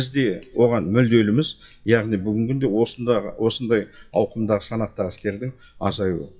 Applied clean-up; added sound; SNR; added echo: classical method WPE with log-MMSE.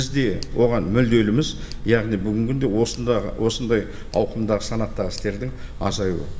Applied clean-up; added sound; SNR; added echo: none; Tick; 9 dB; reverberation time 2.4 s.